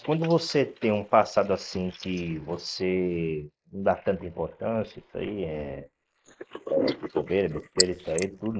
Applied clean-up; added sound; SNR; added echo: neural mask model Resemble Enhance denoiser.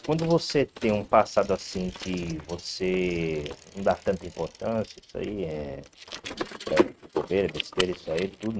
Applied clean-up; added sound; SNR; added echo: neural mask model RNNoise.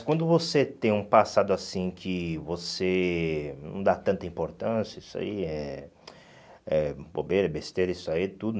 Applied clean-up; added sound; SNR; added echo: none; none; none; none.